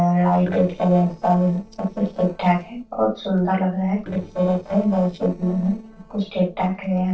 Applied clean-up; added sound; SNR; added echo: neural separator model SepFormer DNS4.